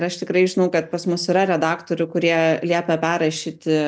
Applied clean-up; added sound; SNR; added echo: none; none; none; none.